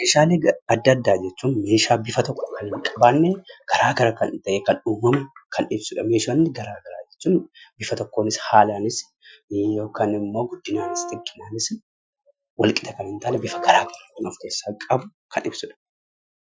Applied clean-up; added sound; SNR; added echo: classical method Wiener filter.